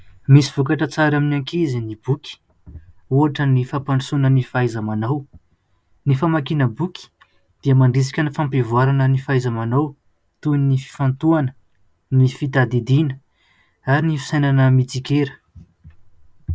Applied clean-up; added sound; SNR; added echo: none; none; none; none.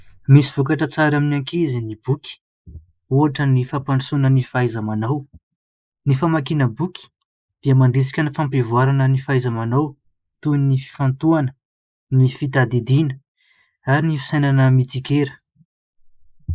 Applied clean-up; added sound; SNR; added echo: neural mask model Resemble Enhance denoiser.